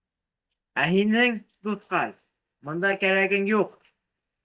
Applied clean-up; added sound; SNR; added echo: neural mask model DeepFilterNet 3.